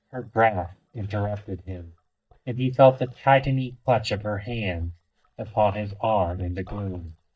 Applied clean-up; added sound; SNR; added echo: neural mask model DeepFilterNet 3.